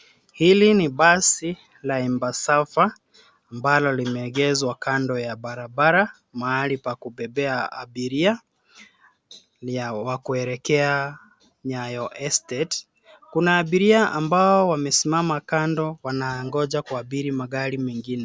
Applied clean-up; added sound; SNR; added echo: none; none; none; none.